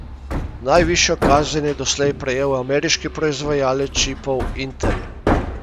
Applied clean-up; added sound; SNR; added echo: none; Hammer; 5 dB; none.